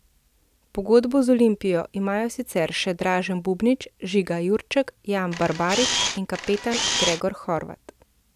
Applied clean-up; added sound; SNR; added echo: none; Camera; 2 dB; none.